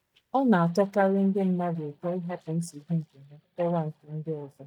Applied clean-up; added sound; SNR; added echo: neural mask model DeepFilterNet 3.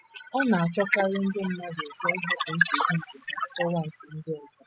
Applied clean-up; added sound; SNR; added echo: classical method spectral subtraction.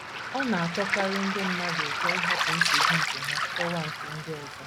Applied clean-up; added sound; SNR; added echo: none; Waves, surf; -4 dB; none.